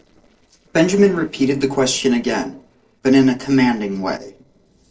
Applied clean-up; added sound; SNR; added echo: neural separator model SepFormer DNS4.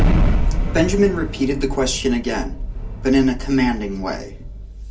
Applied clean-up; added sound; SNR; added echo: none; Explosion; 0 dB; reverberation time 0.2 s.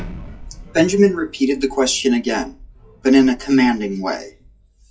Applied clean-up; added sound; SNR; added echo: classical method WPE with log-MMSE.